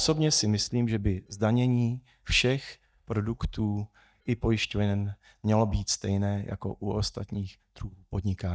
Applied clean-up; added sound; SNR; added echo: neural mask model DeepFilterNet 3.